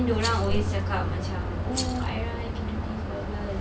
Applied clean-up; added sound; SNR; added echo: none; Whoosh, swoosh, swish + Rattle; 7 dB; none.